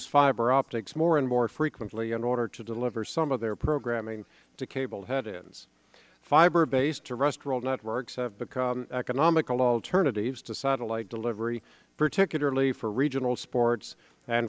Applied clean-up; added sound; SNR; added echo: none; none; none; none.